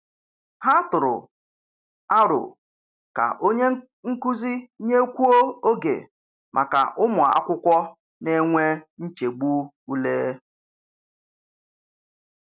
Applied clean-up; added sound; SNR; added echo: none; none; none; none.